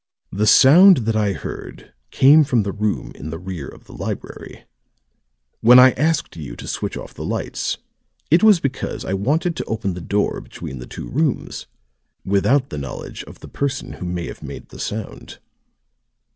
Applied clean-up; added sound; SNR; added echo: none; none; none; none.